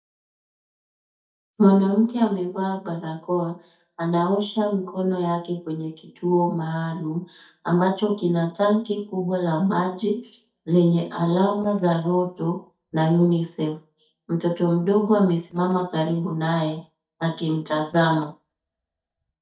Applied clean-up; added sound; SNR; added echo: neural mask model DeepFilterNet 3.